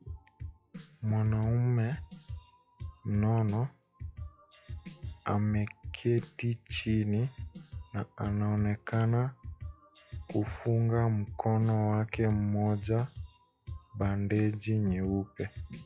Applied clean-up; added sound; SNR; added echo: classical method log-MMSE.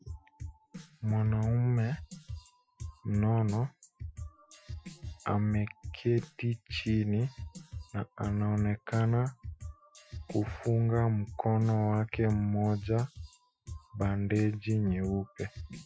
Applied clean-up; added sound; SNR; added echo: classical method Wiener filter.